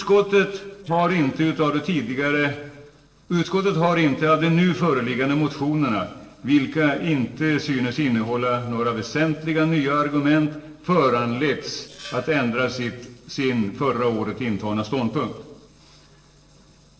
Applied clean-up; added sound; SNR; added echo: neural separator model SepFormer DNS4.